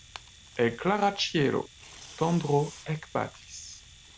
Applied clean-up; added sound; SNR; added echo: none; Domestic sounds, home sounds + Tearing; 20 dB; none.